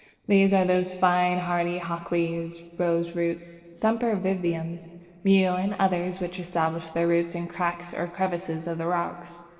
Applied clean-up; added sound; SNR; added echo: neural separator model SepFormer DNS4.